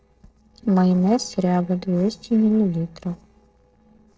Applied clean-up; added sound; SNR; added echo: neural separator model SepFormer DNS4.